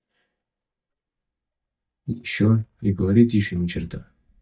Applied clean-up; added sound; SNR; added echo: neural mask model DeepFilterNet 3.